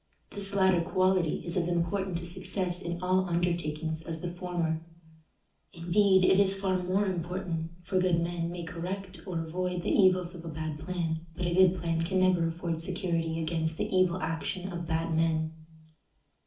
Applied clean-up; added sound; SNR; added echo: none; none; none; reverberation time 0.4 s.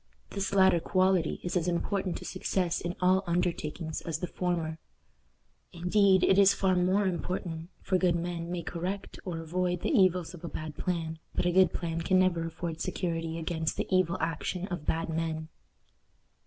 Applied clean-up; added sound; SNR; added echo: none; none; none; none.